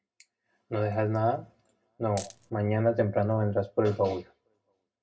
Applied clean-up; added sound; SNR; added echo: none; Coin (dropping); 14 dB; reverberation time 0.2 s.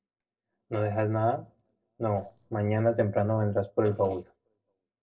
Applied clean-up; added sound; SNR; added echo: neural separator model SepFormer DNS4.